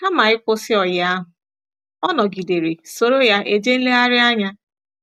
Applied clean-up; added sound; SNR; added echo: none; none; none; none.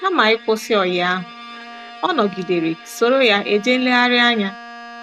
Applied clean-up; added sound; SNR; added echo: none; Bowed string instrument; 18 dB; none.